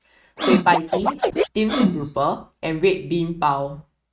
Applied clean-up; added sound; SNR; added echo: neural mask model RNNoise.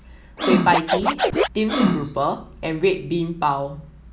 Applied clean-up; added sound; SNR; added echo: none; Scratching (performance technique); -1 dB; none.